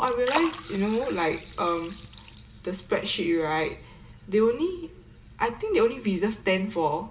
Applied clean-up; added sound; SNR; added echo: none; Liquid; 15 dB; reverberation time 0.7 s.